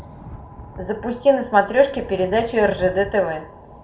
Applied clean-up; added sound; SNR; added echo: none; Thunder / Rain; 18 dB; reverberation time 0.6 s.